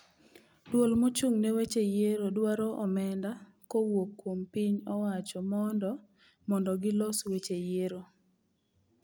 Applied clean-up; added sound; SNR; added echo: none; none; none; none.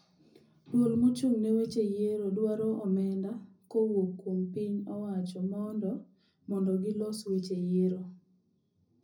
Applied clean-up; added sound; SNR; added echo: none; none; none; reverberation time 0.4 s.